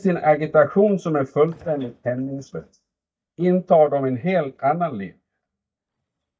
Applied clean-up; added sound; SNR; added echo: neural mask model DeepFilterNet 3.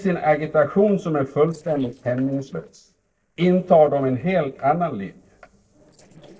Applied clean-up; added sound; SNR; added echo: neural separator model SepFormer DNS4.